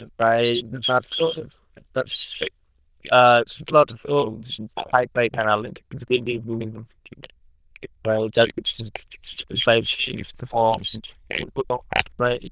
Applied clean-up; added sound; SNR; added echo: neural diffusion model UNIVERSE++.